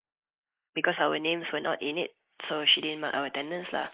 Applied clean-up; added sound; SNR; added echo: neural mask model Resemble Enhance denoiser.